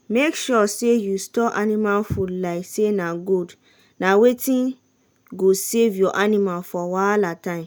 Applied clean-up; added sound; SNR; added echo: none; none; none; none.